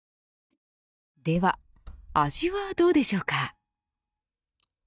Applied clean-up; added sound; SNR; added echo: neural mask model DeepFilterNet 3.